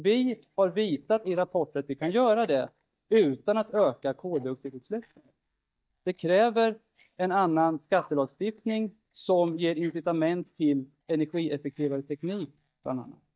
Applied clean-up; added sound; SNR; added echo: neural mask model DeepFilterNet 3.